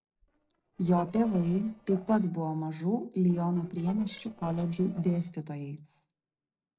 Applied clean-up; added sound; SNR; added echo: neural separator model SepFormer DNS4.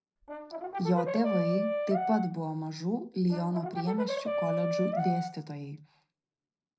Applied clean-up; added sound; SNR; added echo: none; Brass instrument; 2 dB; reverberation time 0.4 s.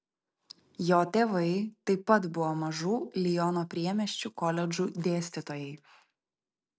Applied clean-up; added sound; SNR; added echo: none; none; none; none.